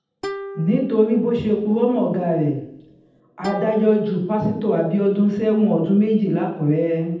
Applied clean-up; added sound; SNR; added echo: none; Plucked string instrument; 17 dB; reverberation time 0.8 s.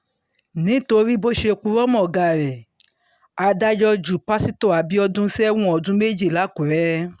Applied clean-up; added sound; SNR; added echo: none; none; none; none.